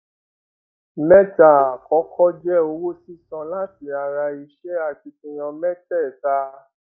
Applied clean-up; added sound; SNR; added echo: neural mask model DeepFilterNet 3.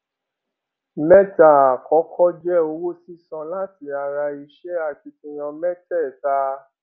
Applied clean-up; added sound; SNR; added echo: none; none; none; none.